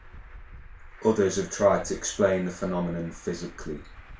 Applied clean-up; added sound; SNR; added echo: none; Traffic noise, roadway noise; 17 dB; reverberation time 0.3 s.